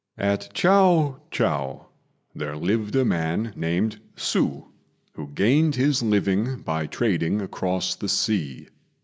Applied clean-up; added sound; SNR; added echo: none; none; none; none.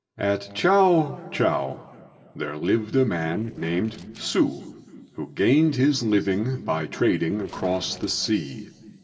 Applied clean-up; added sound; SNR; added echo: neural separator model SepFormer DNS4.